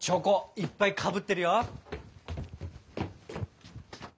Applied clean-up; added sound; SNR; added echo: none; none; none; none.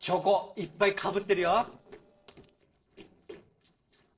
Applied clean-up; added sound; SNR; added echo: neural separator model SepFormer DNS4.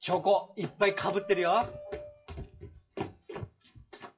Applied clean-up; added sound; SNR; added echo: classical method WPE with log-MMSE.